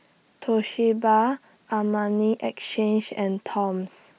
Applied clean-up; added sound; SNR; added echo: none; none; none; none.